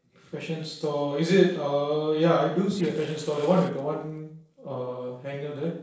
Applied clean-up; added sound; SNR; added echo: neural separator model SepFormer DNS4.